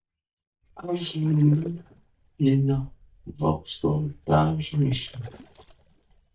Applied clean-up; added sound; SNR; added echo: neural mask model DeepFilterNet 3.